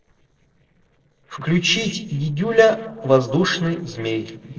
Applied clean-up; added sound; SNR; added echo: neural separator model SepFormer DNS4.